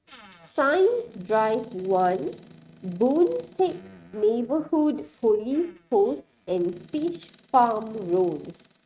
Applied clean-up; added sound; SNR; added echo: neural mask model RNNoise.